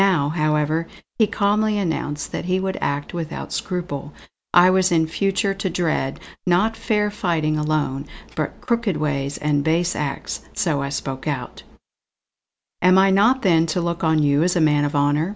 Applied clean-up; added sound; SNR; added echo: none; none; none; none.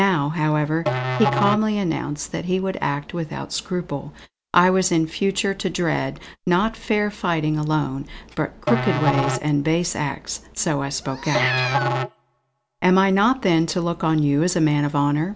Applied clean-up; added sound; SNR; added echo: none; Musical instrument + Meow; 5 dB; none.